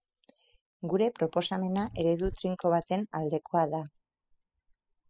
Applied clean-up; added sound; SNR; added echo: classical method spectral subtraction.